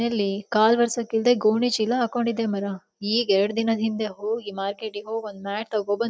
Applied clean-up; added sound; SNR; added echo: none; none; none; none.